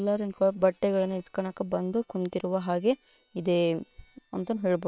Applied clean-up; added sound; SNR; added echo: neural separator model SepFormer WHAM!.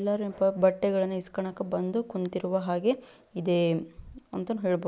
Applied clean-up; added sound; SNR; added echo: none; none; none; none.